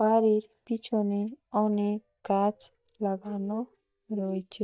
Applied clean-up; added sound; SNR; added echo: neural mask model DeepFilterNet 3.